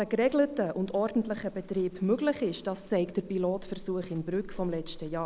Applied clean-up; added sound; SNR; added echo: none; Livestock, farm animals, working animals; 17 dB; none.